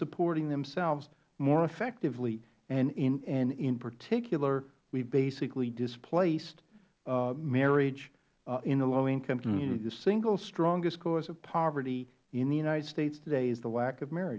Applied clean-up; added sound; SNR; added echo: none; none; none; none.